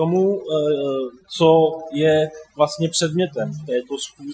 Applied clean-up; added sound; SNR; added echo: classical method Wiener filter.